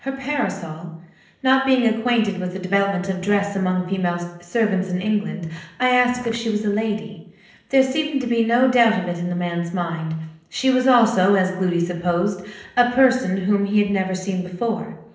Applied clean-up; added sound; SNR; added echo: neural separator model SepFormer DNS4.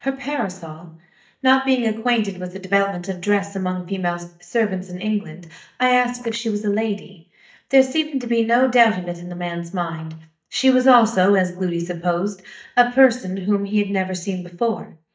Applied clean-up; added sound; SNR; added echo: neural mask model DeepFilterNet 3.